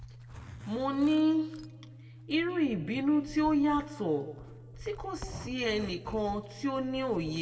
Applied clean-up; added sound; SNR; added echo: none; Zipper (clothing); 15 dB; reverberation time 1.1 s.